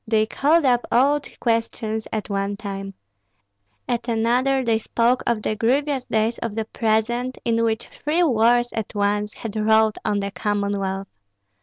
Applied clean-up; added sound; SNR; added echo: none; none; none; none.